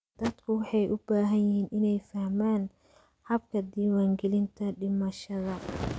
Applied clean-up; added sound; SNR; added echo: none; none; none; none.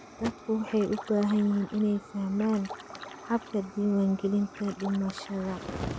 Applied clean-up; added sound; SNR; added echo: none; Splash, splatter + Fire; 16 dB; none.